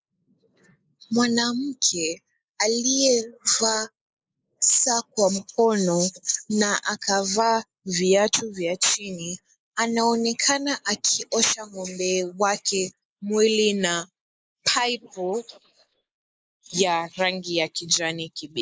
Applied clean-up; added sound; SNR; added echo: neural mask model Resemble Enhance denoiser.